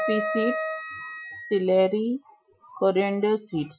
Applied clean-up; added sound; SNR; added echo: classical method Wiener filter.